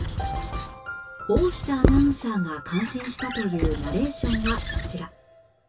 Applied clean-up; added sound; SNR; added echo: none; Squeak / Writing; 1 dB; reverberation time 0.1 s.